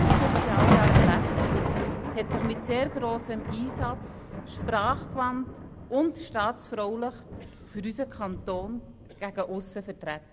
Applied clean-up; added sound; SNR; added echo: none; Thunder; -4 dB; none.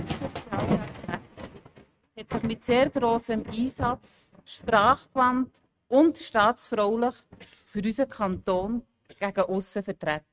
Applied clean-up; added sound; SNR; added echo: neural mask model RNNoise.